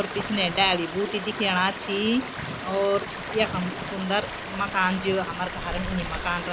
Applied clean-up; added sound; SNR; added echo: none; Stream; 7 dB; none.